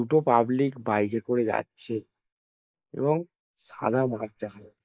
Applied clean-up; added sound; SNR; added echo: neural mask model Resemble Enhance denoiser.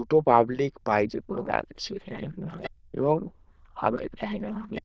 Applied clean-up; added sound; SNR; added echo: neural diffusion model UNIVERSE++.